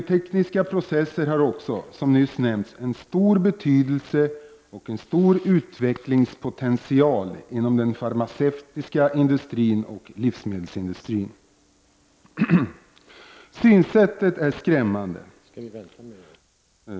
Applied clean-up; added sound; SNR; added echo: none; none; none; none.